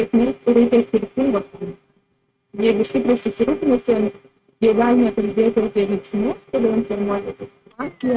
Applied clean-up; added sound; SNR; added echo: neural mask model RNNoise.